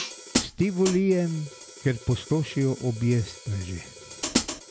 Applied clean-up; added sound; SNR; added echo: none; Hi-hat + Tick; 0 dB; none.